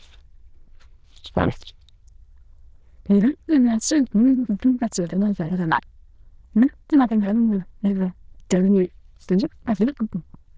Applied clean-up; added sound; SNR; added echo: neural diffusion model UNIVERSE++.